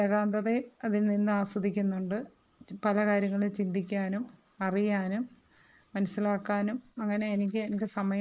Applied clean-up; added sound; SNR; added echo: neural mask model Resemble Enhance denoiser.